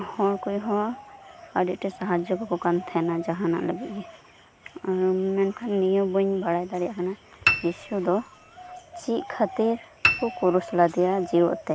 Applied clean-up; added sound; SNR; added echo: none; Piano; 4 dB; none.